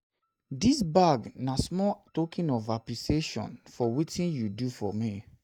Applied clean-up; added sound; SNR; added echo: neural mask model DeepFilterNet 3.